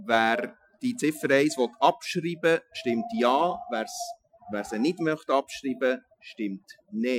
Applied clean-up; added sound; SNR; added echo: classical method Wiener filter.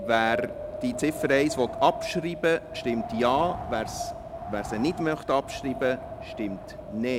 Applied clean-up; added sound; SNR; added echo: none; Wind; 8 dB; none.